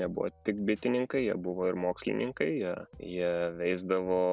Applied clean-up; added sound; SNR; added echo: none; none; none; none.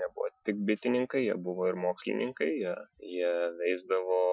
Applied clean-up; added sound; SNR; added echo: classical method Wiener filter.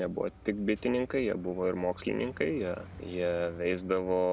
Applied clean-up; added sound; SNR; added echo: none; Traffic noise, roadway noise; 18 dB; none.